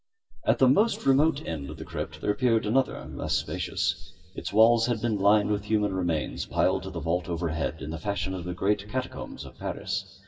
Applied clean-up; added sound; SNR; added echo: none; none; none; reverberation time 2.0 s.